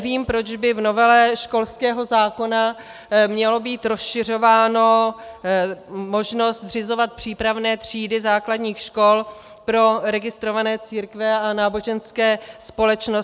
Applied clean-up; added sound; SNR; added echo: none; none; none; none.